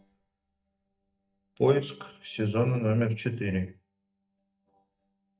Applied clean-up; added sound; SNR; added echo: neural mask model DeepFilterNet 3.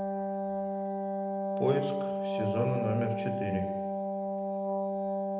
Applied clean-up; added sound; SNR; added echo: none; Wind instrument, woodwind instrument; -3 dB; reverberation time 0.8 s.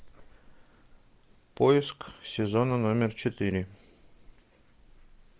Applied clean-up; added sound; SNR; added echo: none; none; none; none.